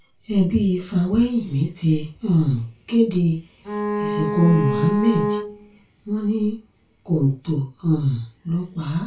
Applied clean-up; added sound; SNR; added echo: none; Bowed string instrument; 3 dB; reverberation time 0.2 s.